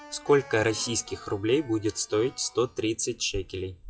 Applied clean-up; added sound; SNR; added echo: classical method WPE with log-MMSE.